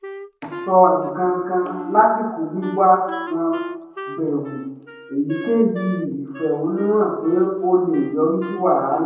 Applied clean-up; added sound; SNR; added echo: none; Wind instrument, woodwind instrument; 15 dB; reverberation time 0.9 s.